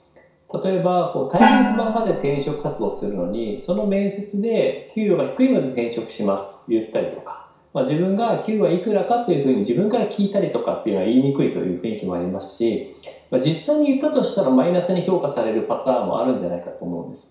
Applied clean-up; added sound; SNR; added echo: none; Gong; 2 dB; reverberation time 0.6 s.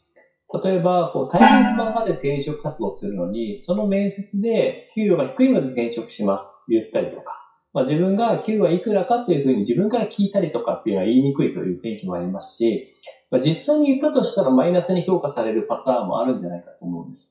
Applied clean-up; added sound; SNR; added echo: classical method WPE with log-MMSE.